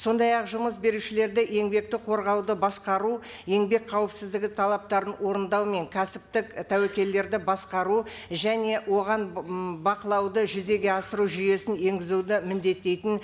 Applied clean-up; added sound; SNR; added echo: none; none; none; none.